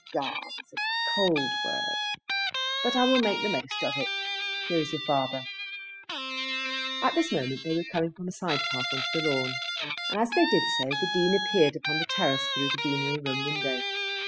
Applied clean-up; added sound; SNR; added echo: classical method spectral subtraction.